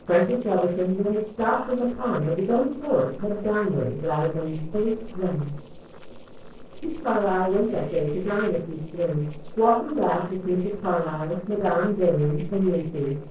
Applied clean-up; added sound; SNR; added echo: neural separator model SepFormer DNS4.